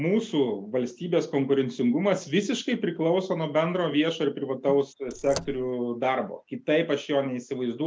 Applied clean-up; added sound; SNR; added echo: none; Car; 12 dB; none.